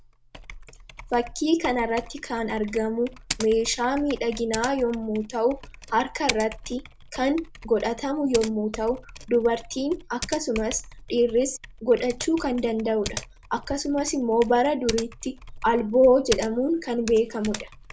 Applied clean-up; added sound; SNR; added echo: none; Typing; 13 dB; none.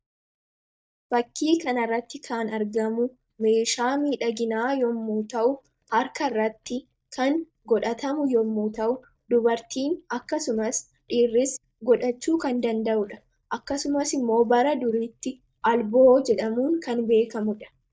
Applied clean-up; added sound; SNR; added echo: neural mask model DeepFilterNet 3.